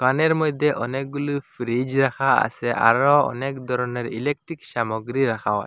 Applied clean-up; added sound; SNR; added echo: none; none; none; none.